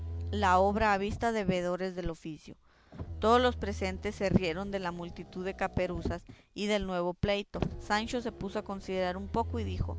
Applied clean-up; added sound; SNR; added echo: none; Motor vehicle (road); 10 dB; none.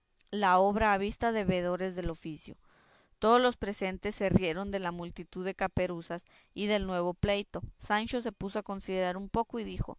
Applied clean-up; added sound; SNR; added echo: none; none; none; none.